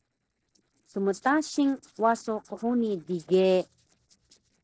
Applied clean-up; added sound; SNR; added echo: neural separator model SepFormer DNS4.